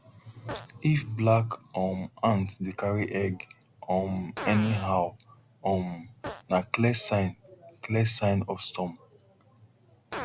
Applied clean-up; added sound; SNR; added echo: none; Fart; 17 dB; none.